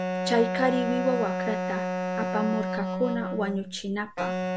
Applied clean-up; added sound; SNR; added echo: none; Wind instrument, woodwind instrument; 1 dB; none.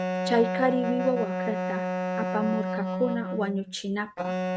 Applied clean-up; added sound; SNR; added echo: neural mask model RNNoise.